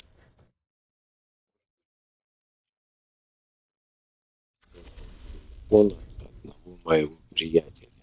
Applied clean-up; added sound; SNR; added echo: neural mask model DeepFilterNet 3.